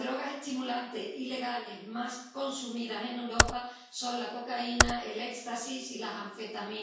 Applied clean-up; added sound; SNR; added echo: none; Computer keyboard; -4 dB; reverberation time 0.6 s.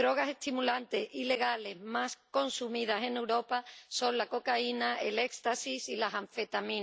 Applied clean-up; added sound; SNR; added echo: none; none; none; none.